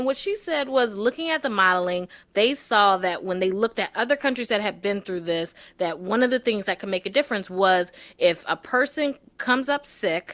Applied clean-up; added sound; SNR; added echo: none; none; none; none.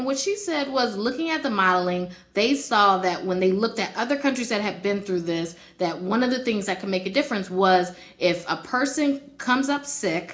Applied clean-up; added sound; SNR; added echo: none; none; none; reverberation time 0.4 s.